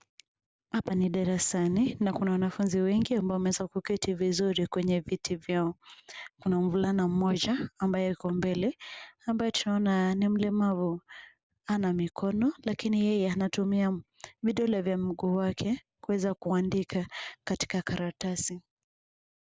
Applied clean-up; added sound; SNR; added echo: none; none; none; none.